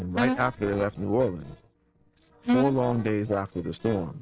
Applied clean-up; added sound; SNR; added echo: neural separator model SepFormer DNS4.